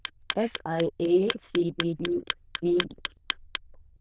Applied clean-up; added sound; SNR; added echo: neural diffusion model UNIVERSE++.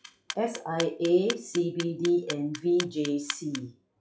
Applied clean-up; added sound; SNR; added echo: classical method log-MMSE.